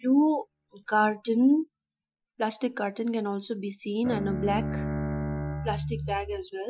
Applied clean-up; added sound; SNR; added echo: classical method Wiener filter.